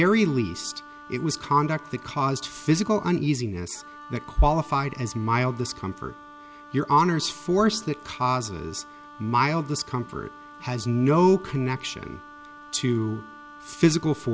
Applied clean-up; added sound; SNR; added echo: none; Wind instrument, woodwind instrument; 20 dB; none.